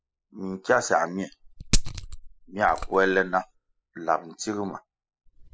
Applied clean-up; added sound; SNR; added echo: classical method spectral subtraction.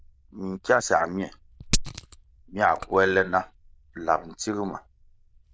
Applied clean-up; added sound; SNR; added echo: neural diffusion model UNIVERSE++.